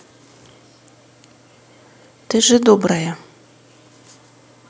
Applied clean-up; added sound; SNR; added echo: none; none; none; none.